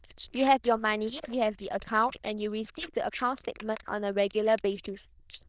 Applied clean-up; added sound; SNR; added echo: neural diffusion model UNIVERSE++.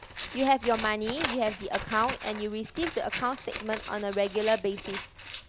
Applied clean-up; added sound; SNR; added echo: none; Scissors; 9 dB; none.